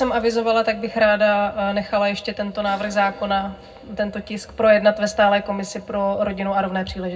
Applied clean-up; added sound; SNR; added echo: none; none; none; reverberation time 0.3 s.